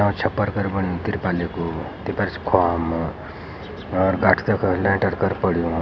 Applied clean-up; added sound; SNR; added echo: none; none; none; none.